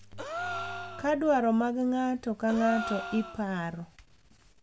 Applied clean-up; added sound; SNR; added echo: none; Gasp; 10 dB; none.